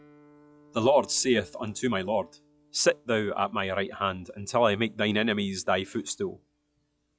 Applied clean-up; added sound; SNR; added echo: classical method log-MMSE.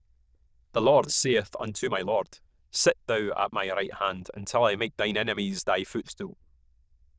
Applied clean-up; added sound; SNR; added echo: neural diffusion model UNIVERSE++.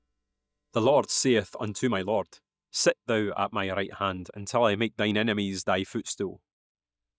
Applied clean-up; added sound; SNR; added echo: neural mask model DeepFilterNet 3.